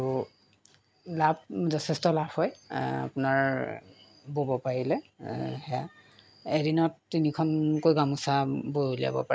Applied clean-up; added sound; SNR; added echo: none; none; none; none.